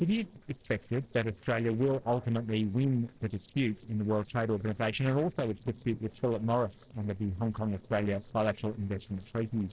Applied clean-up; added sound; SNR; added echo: neural separator model SepFormer DNS4.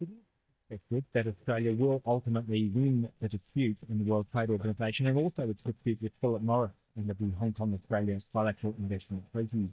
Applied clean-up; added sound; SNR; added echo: neural mask model DeepFilterNet 3.